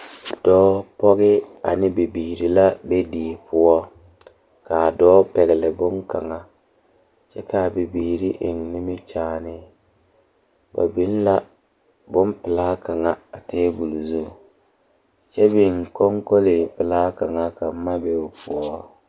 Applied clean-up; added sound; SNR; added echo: none; none; none; none.